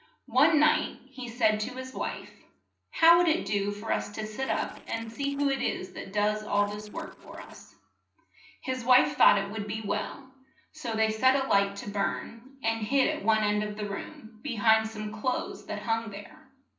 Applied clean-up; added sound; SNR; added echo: neural separator model SepFormer DNS4.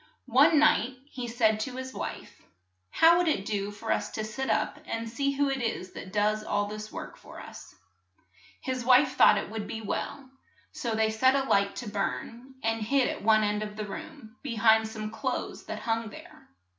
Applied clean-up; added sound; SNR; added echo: none; none; none; none.